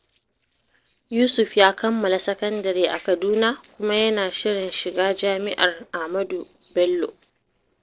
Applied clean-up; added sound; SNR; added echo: neural separator model SepFormer DNS4.